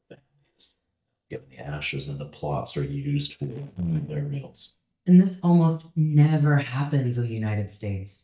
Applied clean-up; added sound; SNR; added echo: neural mask model DeepFilterNet 3.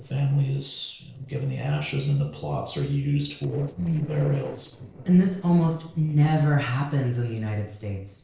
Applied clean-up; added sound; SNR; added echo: neural separator model SepFormer DNS4.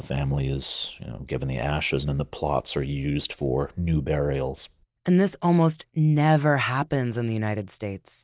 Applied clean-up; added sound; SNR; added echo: none; none; none; none.